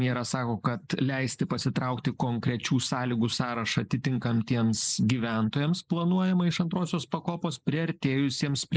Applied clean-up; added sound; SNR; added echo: neural mask model Resemble Enhance denoiser.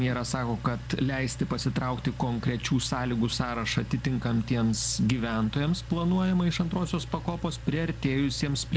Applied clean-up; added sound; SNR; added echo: none; Engine; 11 dB; none.